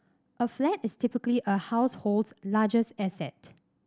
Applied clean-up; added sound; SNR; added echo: none; none; none; none.